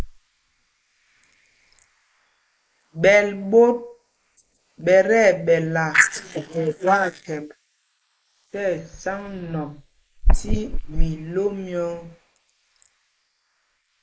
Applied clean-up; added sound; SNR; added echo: neural mask model Resemble Enhance denoiser.